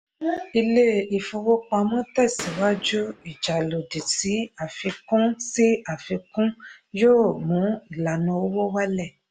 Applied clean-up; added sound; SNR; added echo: none; Boom; 14 dB; none.